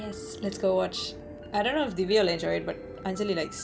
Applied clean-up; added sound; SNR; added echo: none; Piano; 15 dB; none.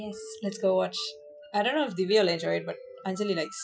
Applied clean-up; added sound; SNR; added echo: classical method Wiener filter.